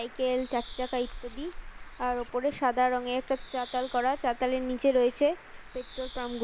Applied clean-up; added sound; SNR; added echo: none; Bird; 13 dB; none.